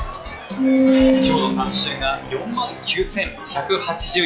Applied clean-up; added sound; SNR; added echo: classical method log-MMSE.